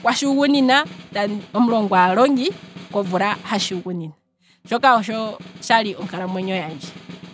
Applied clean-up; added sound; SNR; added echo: none; Snare drum; 19 dB; none.